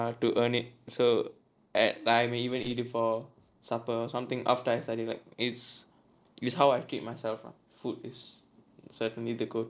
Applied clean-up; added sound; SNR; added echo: neural separator model SepFormer DNS4.